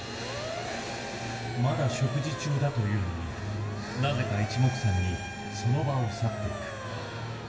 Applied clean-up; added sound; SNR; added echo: none; Motor vehicle (road) / Siren; 11 dB; reverberation time 1.0 s.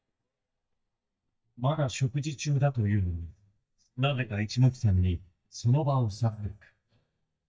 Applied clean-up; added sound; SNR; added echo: neural mask model DeepFilterNet 3.